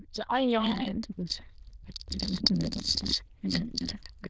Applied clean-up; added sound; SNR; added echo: neural diffusion model UNIVERSE++.